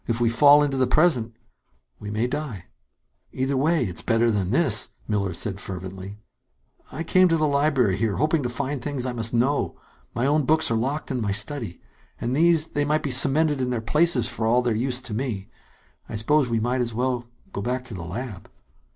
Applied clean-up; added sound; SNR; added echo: none; none; none; none.